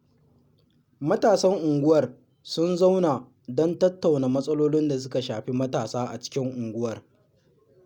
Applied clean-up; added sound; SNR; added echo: none; none; none; none.